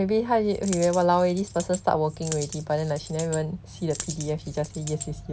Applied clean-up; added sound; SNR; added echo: none; Coin (dropping); 14 dB; none.